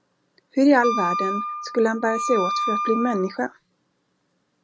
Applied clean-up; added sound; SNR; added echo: none; Wind instrument, woodwind instrument; 3 dB; none.